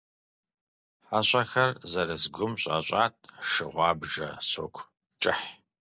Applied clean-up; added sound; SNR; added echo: none; none; none; none.